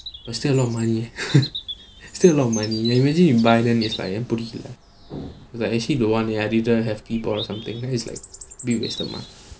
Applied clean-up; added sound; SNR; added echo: none; Bird vocalization, bird call, bird song; 15 dB; none.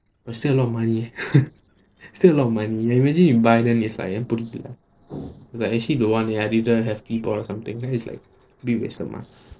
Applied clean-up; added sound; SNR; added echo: neural separator model SepFormer DNS4.